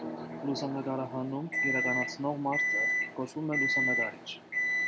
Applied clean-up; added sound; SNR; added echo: none; Microwave oven; -3 dB; none.